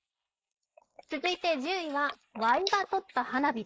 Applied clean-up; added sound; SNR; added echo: neural mask model Resemble Enhance denoiser.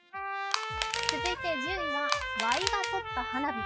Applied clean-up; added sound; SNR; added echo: classical method log-MMSE.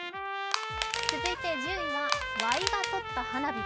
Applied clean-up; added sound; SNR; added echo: none; Crushing + Trumpet; -3 dB; none.